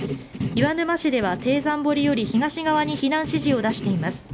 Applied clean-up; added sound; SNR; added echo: none; Writing; 8 dB; none.